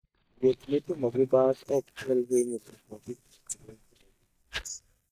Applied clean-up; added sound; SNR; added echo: neural mask model DeepFilterNet 3.